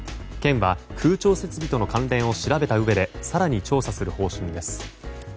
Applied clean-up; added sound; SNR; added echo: none; none; none; none.